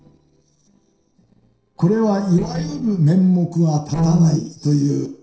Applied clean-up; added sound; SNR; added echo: neural separator model SepFormer DNS4.